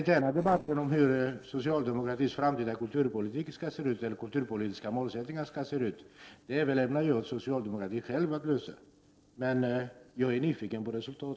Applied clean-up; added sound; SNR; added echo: neural separator model SepFormer DNS4.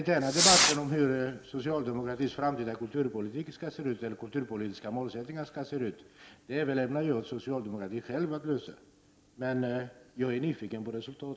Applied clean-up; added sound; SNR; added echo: none; Fireworks; -3 dB; none.